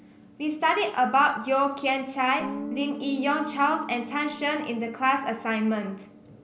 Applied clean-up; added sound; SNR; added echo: none; Guitar; 14 dB; none.